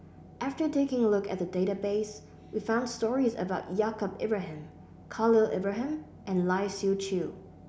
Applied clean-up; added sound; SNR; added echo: none; none; none; none.